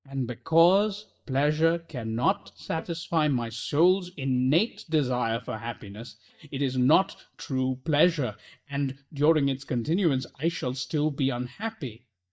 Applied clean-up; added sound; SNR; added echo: neural mask model DeepFilterNet 3.